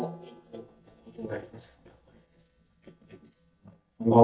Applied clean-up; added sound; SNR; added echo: neural mask model DeepFilterNet 3.